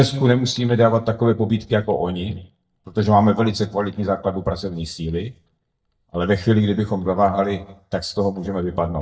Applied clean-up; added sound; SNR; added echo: neural mask model DeepFilterNet 3.